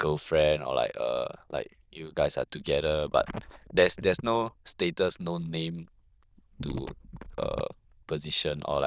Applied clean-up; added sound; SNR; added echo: neural diffusion model UNIVERSE++.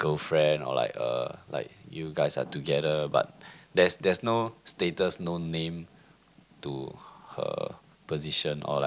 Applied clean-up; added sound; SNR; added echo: none; none; none; none.